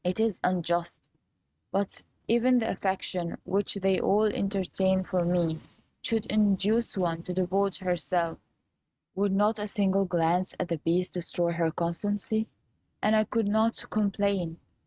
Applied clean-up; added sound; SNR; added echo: neural mask model RNNoise.